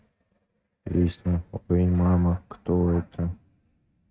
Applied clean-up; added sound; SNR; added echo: neural mask model RNNoise.